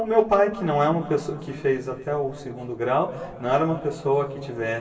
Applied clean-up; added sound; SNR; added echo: none; none; none; reverberation time 2.3 s.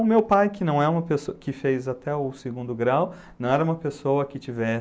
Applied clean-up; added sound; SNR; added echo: none; none; none; none.